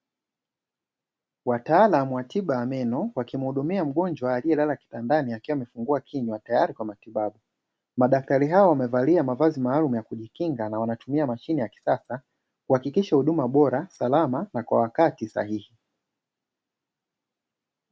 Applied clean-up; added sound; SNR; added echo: none; none; none; none.